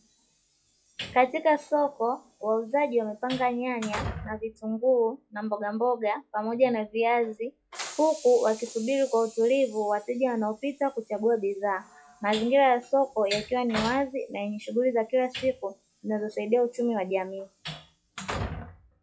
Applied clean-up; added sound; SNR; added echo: classical method log-MMSE.